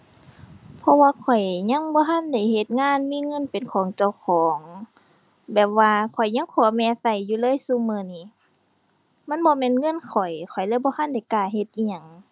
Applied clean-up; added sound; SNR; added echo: none; none; none; none.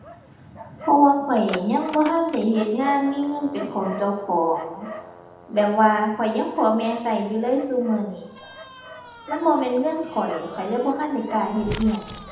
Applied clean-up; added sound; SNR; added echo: none; Dog; 15 dB; reverberation time 0.8 s.